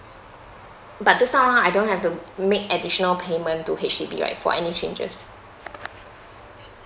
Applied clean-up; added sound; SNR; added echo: none; none; none; none.